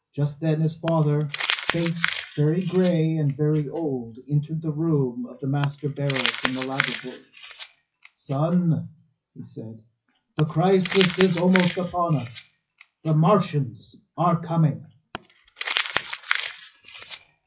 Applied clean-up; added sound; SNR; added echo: classical method WPE with log-MMSE.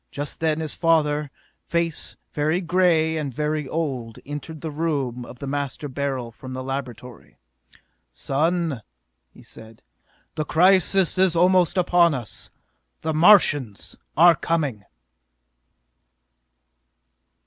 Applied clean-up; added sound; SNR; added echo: none; none; none; none.